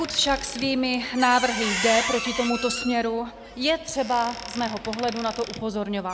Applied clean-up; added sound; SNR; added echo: none; Squeak; 8 dB; none.